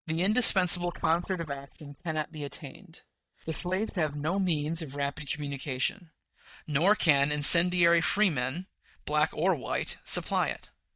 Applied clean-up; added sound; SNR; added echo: neural mask model DeepFilterNet 3.